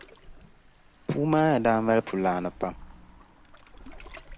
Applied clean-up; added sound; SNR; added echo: none; Engine / Car + Waves, surf; 19 dB; none.